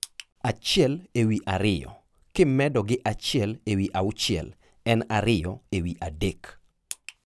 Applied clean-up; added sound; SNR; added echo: none; none; none; none.